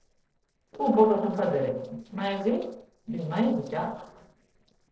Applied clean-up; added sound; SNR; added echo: neural separator model SepFormer DNS4.